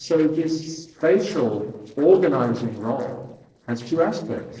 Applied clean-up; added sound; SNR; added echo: neural separator model SepFormer DNS4.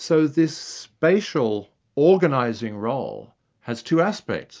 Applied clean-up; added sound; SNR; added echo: none; none; none; none.